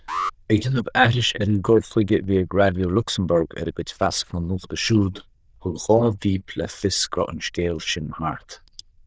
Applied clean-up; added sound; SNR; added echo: neural diffusion model UNIVERSE++.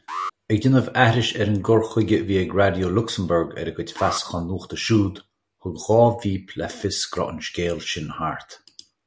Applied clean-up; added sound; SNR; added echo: none; Alarm; 14 dB; none.